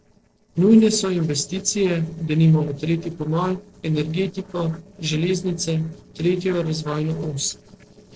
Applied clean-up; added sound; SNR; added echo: neural separator model SepFormer DNS4.